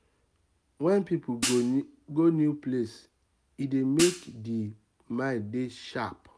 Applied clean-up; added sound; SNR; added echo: none; Hi-hat; 1 dB; none.